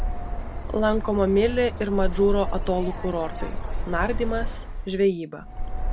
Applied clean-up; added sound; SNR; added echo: none; Bird; 2 dB; none.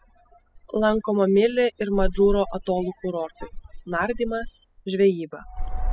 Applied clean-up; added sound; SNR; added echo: classical method spectral subtraction.